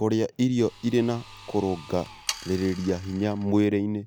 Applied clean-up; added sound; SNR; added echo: none; Sawing; 16 dB; none.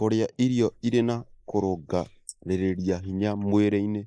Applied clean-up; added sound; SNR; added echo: neural mask model Resemble Enhance denoiser.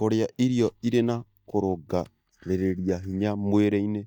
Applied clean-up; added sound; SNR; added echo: neural mask model DeepFilterNet 3.